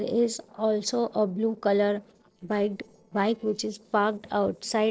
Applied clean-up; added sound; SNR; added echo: neural separator model SepFormer DNS4.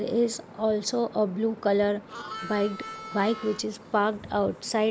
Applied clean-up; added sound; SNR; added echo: none; Harmonica; 13 dB; none.